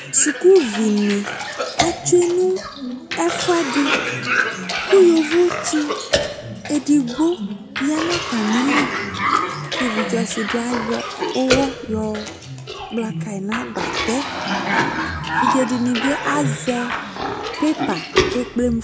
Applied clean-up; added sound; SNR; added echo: none; Cough; 3 dB; none.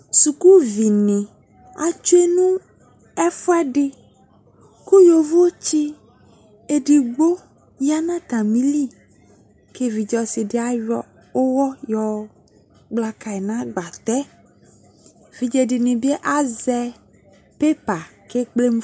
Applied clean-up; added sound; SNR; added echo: none; none; none; none.